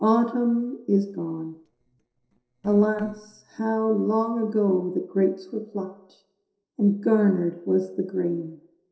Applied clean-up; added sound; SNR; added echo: neural separator model SepFormer DNS4.